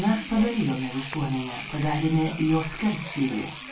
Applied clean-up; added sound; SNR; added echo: none; Engine / Domestic sounds, home sounds; 10 dB; reverberation time 0.2 s.